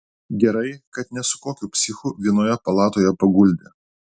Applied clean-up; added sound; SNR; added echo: none; none; none; none.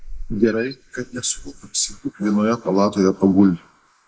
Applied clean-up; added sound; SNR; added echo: neural mask model Resemble Enhance denoiser.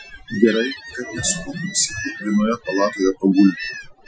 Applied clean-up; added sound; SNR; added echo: classical method Wiener filter.